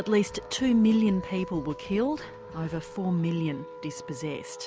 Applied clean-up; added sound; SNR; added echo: none; Wind instrument, woodwind instrument; 15 dB; none.